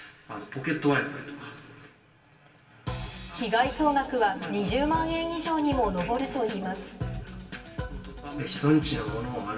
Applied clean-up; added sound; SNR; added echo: none; none; none; reverberation time 1.9 s.